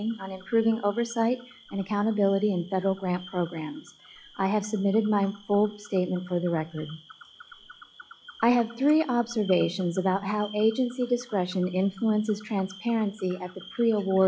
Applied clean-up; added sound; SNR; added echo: classical method log-MMSE.